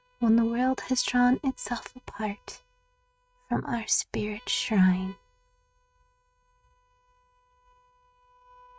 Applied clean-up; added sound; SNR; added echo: neural mask model RNNoise.